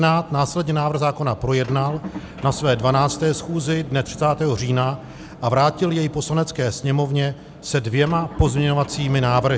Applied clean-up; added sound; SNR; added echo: none; Motor vehicle (road) / Engine; 16 dB; none.